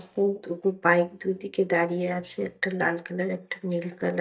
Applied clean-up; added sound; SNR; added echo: neural mask model DeepFilterNet 3.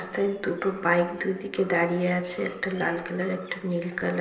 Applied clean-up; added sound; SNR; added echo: neural separator model SepFormer DNS4.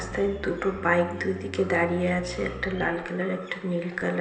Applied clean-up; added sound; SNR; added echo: none; Bass guitar; 14 dB; reverberation time 1.4 s.